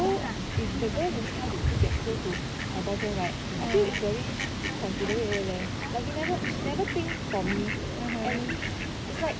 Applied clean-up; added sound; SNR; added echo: none; Fowl; 1 dB; none.